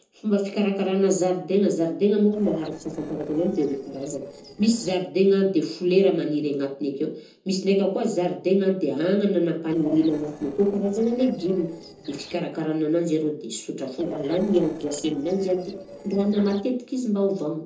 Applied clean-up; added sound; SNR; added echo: neural separator model SepFormer DNS4.